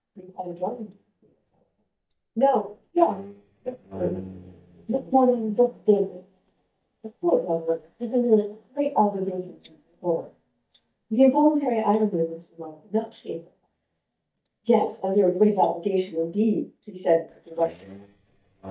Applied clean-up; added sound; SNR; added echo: neural mask model DeepFilterNet 3.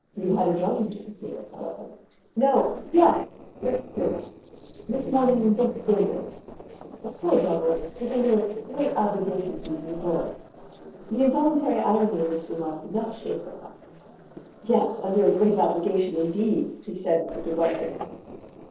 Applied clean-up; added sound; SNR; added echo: neural separator model SepFormer DNS4.